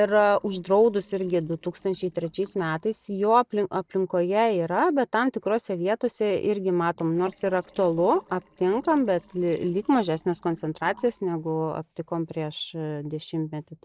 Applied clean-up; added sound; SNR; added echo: neural separator model SepFormer DNS4.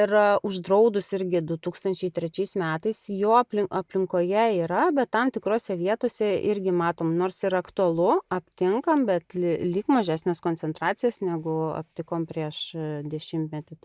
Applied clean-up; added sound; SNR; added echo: none; none; none; none.